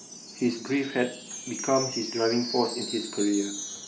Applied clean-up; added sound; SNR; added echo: none; Wind chime; 8 dB; none.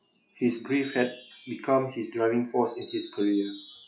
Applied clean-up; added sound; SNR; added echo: classical method log-MMSE.